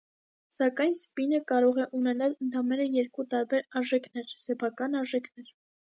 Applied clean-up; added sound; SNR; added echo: none; none; none; none.